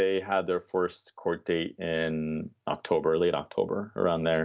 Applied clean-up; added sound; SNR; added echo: none; none; none; none.